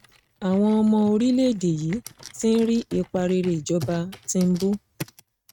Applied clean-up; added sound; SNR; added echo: neural mask model RNNoise.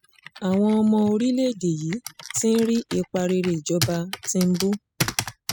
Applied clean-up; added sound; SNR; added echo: classical method spectral subtraction.